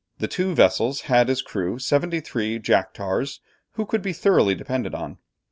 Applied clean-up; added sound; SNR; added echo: none; none; none; none.